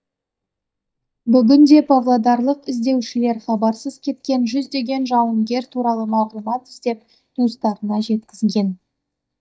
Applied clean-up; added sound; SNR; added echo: neural mask model DeepFilterNet 3.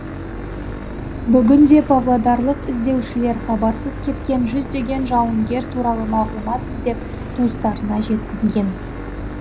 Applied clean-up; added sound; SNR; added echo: none; Engine / Boat, Water vehicle; 9 dB; reverberation time 0.4 s.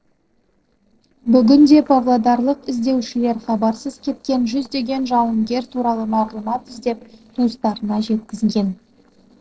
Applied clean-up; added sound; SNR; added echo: neural separator model SepFormer DNS4.